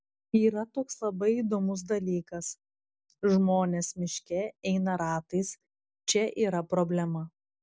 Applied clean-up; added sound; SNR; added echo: none; none; none; none.